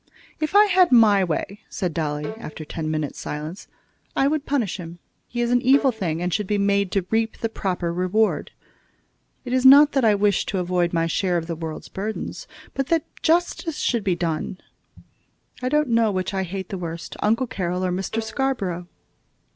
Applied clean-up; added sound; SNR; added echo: none; Bowed string instrument; 16 dB; none.